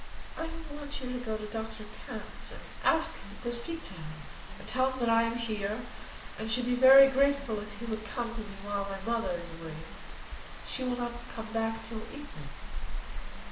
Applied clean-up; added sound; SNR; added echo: none; Rain; 6 dB; reverberation time 0.8 s.